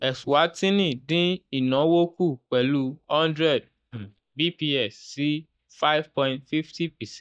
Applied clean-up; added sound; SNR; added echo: neural mask model DeepFilterNet 3.